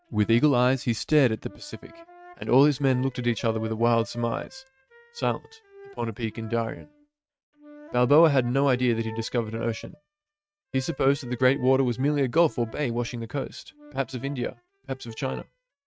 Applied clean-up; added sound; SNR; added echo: neural mask model RNNoise.